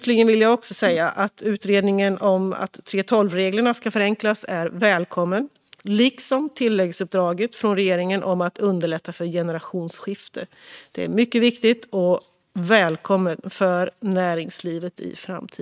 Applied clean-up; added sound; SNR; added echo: neural mask model RNNoise.